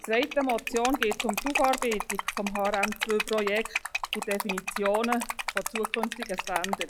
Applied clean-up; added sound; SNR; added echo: classical method log-MMSE.